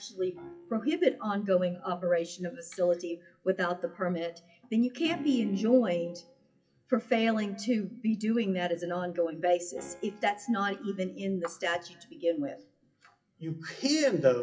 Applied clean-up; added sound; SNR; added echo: classical method WPE with log-MMSE.